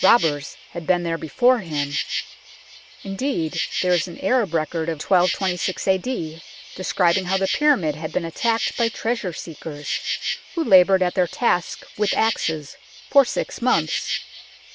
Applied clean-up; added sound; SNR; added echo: none; Insect; 9 dB; none.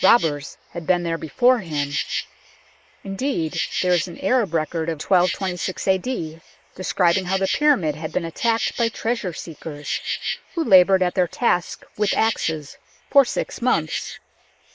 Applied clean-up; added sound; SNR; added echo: neural mask model Resemble Enhance denoiser.